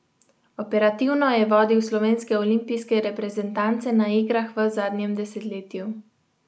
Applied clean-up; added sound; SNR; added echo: none; none; none; none.